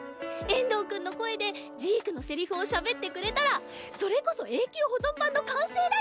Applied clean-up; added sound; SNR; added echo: none; none; none; none.